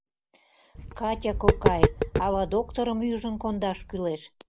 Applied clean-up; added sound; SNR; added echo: none; Tap; -1 dB; none.